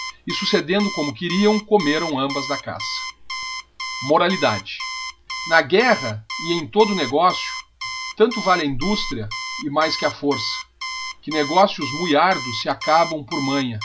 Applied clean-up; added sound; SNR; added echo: none; Alarm; 9 dB; none.